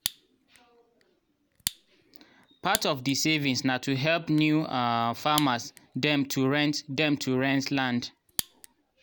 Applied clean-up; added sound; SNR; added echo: none; Fire; 14 dB; none.